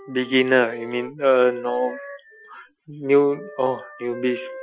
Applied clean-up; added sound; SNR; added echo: classical method Wiener filter.